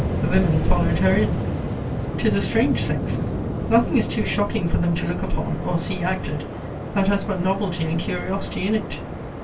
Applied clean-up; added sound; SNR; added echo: none; Waves, surf; 3 dB; reverberation time 0.2 s.